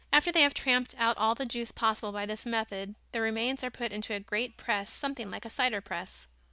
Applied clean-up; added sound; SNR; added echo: none; none; none; none.